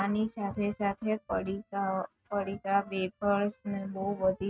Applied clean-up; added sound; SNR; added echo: neural mask model RNNoise.